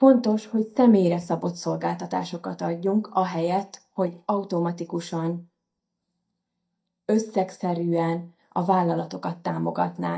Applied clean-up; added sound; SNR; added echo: neural mask model DeepFilterNet 3.